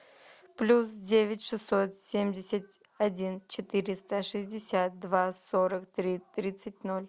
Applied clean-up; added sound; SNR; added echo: none; none; none; none.